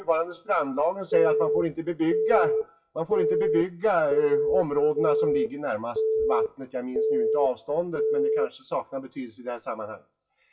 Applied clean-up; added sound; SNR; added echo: classical method WPE with log-MMSE.